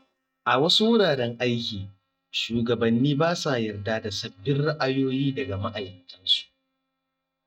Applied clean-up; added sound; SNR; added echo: neural mask model DeepFilterNet 3.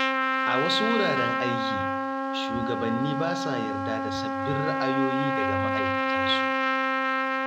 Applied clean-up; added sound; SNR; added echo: none; Trumpet; -5 dB; none.